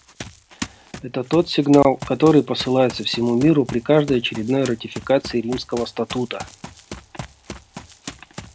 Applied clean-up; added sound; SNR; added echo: none; Run; 17 dB; none.